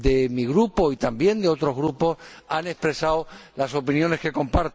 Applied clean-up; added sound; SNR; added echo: none; none; none; none.